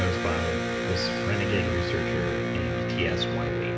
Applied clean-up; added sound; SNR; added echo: none; Electric guitar; -2 dB; reverberation time 2.5 s.